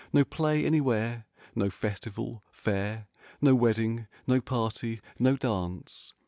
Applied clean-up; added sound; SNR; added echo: none; none; none; none.